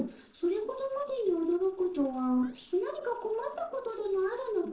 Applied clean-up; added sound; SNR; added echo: neural separator model SepFormer DNS4.